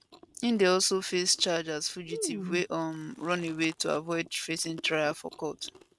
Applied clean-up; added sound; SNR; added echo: neural mask model RNNoise.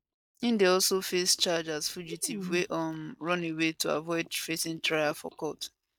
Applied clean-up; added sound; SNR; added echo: neural mask model DeepFilterNet 3.